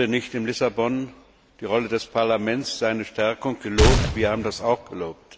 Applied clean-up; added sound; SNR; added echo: none; Gunshot, gunfire; -3 dB; none.